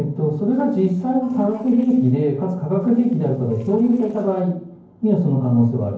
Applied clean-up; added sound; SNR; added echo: neural separator model SepFormer DNS4.